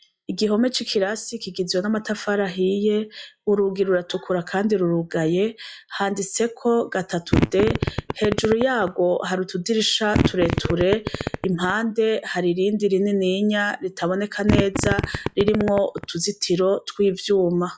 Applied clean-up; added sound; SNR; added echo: classical method log-MMSE.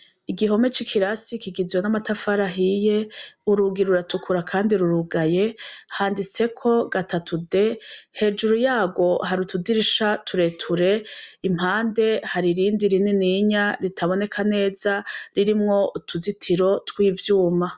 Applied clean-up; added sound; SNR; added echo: none; none; none; none.